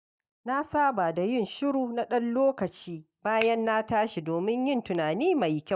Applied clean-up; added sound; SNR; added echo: neural mask model DeepFilterNet 3.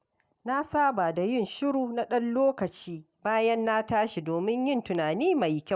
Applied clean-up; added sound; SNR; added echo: none; none; none; none.